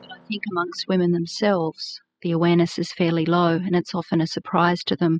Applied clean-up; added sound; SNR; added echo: classical method spectral subtraction.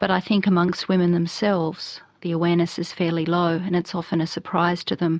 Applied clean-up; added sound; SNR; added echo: none; none; none; none.